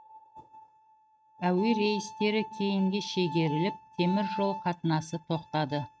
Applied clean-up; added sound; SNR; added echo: neural mask model RNNoise.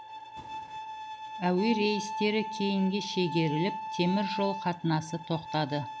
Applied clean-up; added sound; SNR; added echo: none; Bowed string instrument; 8 dB; none.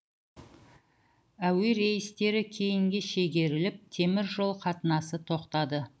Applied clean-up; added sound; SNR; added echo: none; none; none; none.